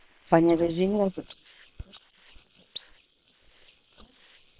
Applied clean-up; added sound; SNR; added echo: neural separator model SepFormer WHAM!.